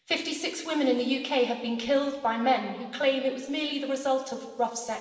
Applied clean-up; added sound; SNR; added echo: none; none; none; reverberation time 1.4 s.